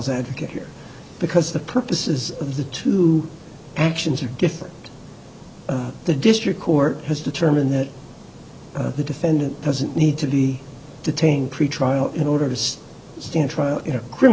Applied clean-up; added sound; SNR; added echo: none; none; none; none.